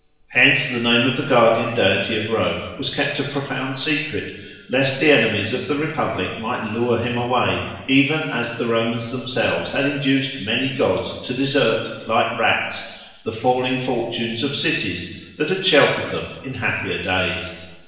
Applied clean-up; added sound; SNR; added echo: none; none; none; reverberation time 1.1 s.